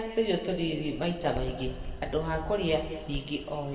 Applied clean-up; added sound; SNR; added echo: none; Fixed-wing aircraft, airplane; 9 dB; reverberation time 2.0 s.